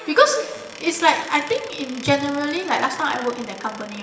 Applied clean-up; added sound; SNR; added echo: none; Squeak / Wood; 17 dB; reverberation time 1.2 s.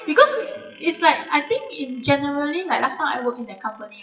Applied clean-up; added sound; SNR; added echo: classical method WPE with log-MMSE.